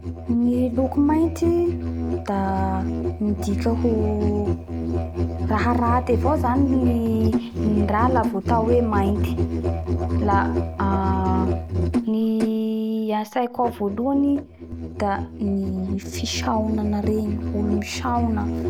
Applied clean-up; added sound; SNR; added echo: none; Musical instrument; 2 dB; none.